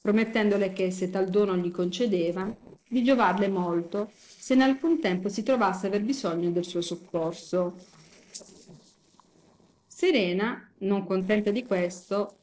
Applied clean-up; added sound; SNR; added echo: neural separator model SepFormer DNS4.